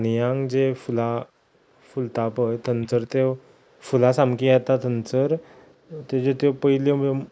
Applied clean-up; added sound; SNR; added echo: neural mask model Resemble Enhance denoiser.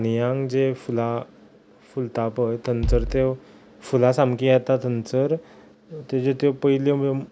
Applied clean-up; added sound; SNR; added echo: none; Bass drum; 7 dB; none.